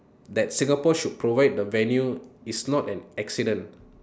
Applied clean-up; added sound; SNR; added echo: none; none; none; none.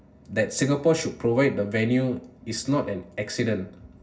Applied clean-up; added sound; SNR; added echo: none; none; none; reverberation time 0.4 s.